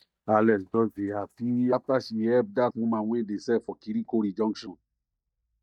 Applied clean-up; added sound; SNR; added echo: neural mask model DeepFilterNet 3.